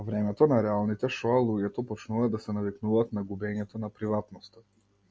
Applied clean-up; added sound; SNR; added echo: none; none; none; none.